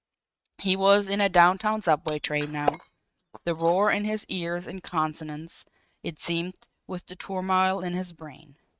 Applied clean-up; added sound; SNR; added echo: neural mask model RNNoise.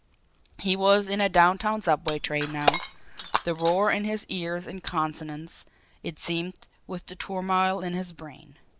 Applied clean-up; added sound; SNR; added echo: none; Shatter; 3 dB; none.